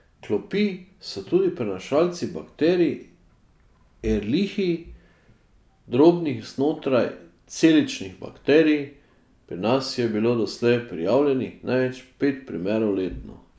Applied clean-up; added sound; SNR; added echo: none; none; none; none.